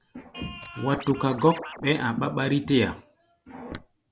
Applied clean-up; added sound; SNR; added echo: none; Scratching (performance technique); 14 dB; none.